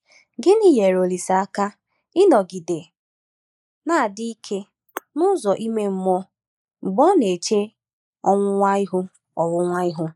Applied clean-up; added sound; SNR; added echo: neural mask model Resemble Enhance denoiser.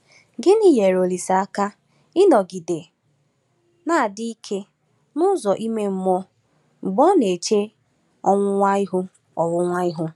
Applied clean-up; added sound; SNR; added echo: none; none; none; none.